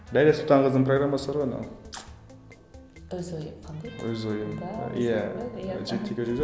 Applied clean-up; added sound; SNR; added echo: none; none; none; none.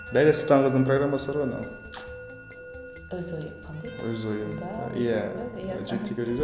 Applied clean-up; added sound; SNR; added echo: none; Musical instrument; 16 dB; none.